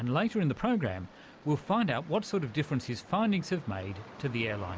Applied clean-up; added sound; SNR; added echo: none; none; none; none.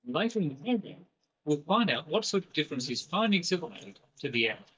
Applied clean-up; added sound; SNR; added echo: neural mask model DeepFilterNet 3.